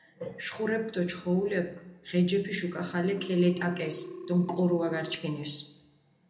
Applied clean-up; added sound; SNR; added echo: none; Telephone; 16 dB; reverberation time 0.7 s.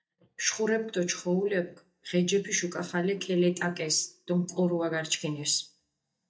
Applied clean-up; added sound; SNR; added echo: neural mask model DeepFilterNet 3.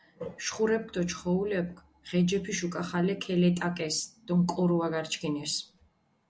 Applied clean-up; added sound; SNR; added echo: none; none; none; none.